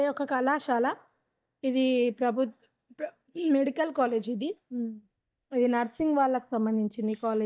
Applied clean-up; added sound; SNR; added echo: neural mask model DeepFilterNet 3.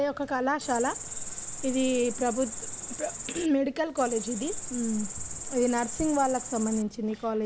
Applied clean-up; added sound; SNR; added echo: none; Cricket; 7 dB; none.